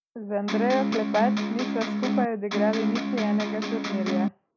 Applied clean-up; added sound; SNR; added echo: none; Electric guitar; -2 dB; none.